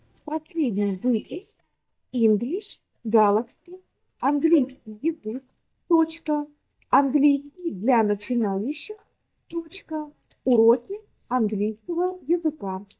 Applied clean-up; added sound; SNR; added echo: neural mask model DeepFilterNet 3.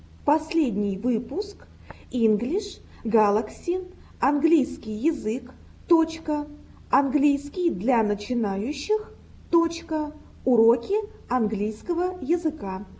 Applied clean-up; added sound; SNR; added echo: none; none; none; none.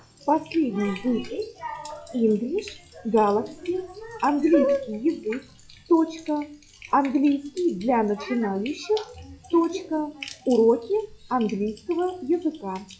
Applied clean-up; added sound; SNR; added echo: classical method log-MMSE.